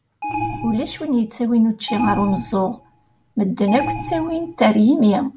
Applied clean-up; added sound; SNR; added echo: none; Alarm; 10 dB; none.